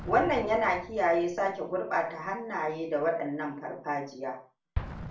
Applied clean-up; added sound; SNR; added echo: none; Explosion; 13 dB; reverberation time 0.3 s.